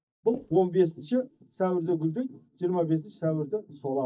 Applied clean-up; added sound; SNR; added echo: neural mask model DeepFilterNet 3.